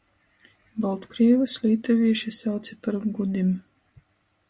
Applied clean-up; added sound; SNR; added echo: none; none; none; none.